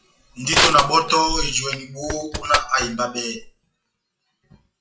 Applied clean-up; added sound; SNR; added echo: classical method WPE with log-MMSE.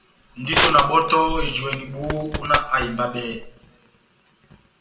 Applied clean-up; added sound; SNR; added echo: none; Crushing; 3 dB; reverberation time 0.5 s.